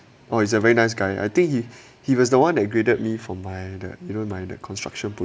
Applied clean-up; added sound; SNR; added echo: none; none; none; none.